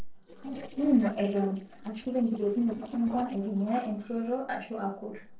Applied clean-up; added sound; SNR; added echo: neural separator model SepFormer DNS4.